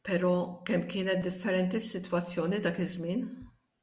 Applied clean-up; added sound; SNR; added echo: none; none; none; none.